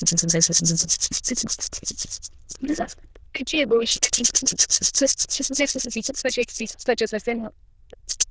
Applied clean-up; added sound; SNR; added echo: neural diffusion model UNIVERSE++.